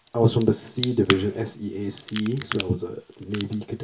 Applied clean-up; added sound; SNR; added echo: none; Crack / Crackle; 8 dB; reverberation time 0.1 s.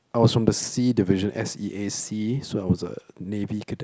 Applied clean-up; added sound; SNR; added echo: none; none; none; none.